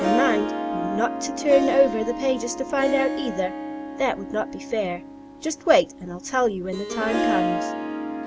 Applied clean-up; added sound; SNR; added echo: none; Harp; 3 dB; none.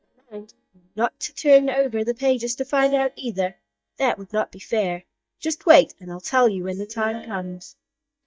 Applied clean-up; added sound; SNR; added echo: neural mask model DeepFilterNet 3.